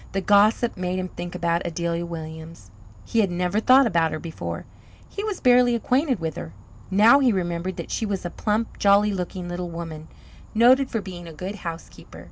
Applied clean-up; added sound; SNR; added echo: none; Insect; 19 dB; none.